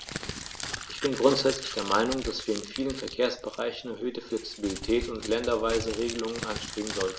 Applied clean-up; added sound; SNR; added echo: none; Crumpling, crinkling; 9 dB; none.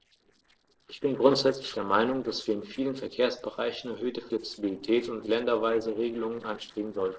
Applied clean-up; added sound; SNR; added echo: neural separator model SepFormer DNS4.